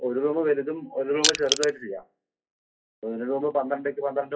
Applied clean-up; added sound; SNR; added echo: classical method WPE with log-MMSE.